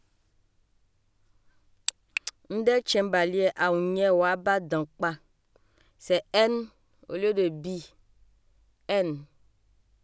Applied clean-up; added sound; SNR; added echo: none; none; none; none.